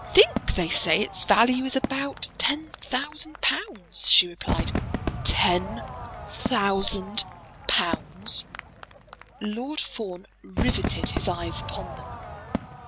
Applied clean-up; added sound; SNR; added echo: none; Crowd / Fireworks; 6 dB; none.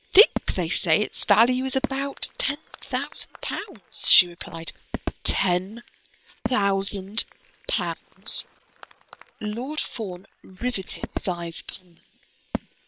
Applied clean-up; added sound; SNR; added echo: neural separator model SepFormer WHAM!.